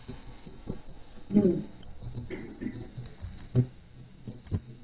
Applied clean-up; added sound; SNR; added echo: neural mask model DeepFilterNet 3.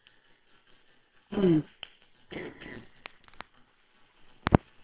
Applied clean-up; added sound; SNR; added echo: neural separator model SepFormer WHAMR!.